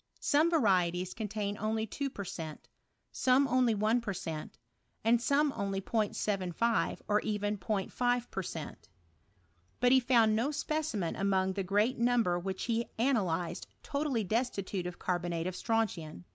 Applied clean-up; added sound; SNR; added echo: none; none; none; none.